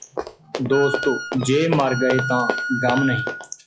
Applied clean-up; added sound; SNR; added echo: classical method log-MMSE.